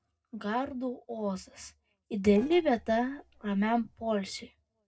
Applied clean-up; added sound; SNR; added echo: neural separator model SepFormer DNS4.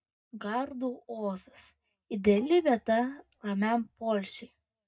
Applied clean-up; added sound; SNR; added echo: neural mask model DeepFilterNet 3.